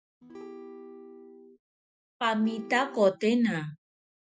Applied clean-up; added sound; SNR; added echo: classical method Wiener filter.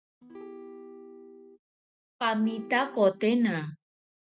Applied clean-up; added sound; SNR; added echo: neural mask model RNNoise.